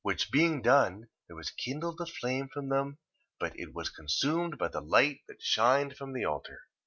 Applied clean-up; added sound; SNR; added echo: none; none; none; none.